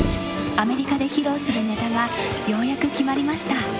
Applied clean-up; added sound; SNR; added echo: none; Sink (filling or washing); 10 dB; none.